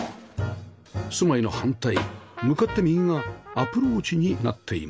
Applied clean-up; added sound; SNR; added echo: none; none; none; none.